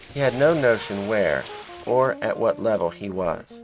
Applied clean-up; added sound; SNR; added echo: none; Bathtub (filling or washing) + Guitar; 17 dB; none.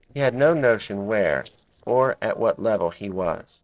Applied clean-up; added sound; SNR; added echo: neural separator model SepFormer DNS4.